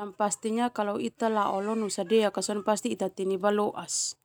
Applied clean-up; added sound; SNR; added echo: none; none; none; none.